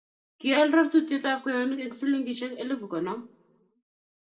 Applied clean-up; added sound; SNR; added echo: none; none; none; reverberation time 0.4 s.